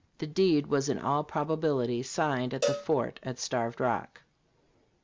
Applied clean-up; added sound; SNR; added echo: none; Cowbell; 7 dB; none.